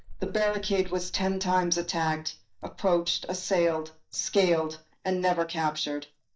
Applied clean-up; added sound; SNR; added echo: neural mask model DeepFilterNet 3.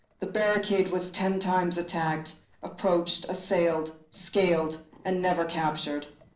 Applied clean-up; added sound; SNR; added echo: neural separator model SepFormer DNS4.